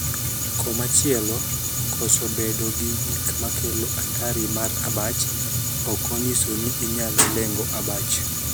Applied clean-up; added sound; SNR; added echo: none; Fire; -1 dB; none.